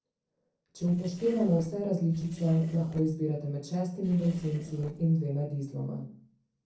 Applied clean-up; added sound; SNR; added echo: neural separator model SepFormer DNS4.